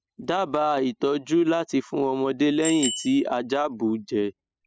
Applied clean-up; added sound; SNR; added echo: classical method spectral subtraction.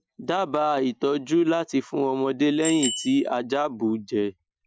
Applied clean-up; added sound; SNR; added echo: classical method Wiener filter.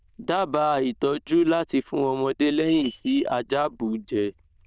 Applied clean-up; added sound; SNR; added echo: neural diffusion model UNIVERSE++.